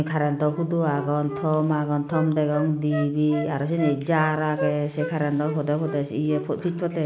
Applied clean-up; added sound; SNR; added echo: none; Wind instrument, woodwind instrument; 12 dB; none.